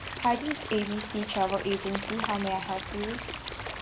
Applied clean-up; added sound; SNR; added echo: none; Stream / Liquid + Packing tape, duct tape / Tearing; 6 dB; none.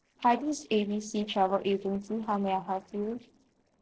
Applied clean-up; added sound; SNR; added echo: neural separator model SepFormer DNS4.